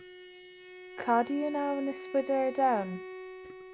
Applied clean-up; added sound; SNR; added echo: none; Bowed string instrument; 13 dB; none.